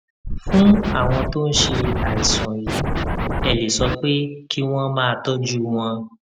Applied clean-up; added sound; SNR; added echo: none; Scratching (performance technique); 2 dB; none.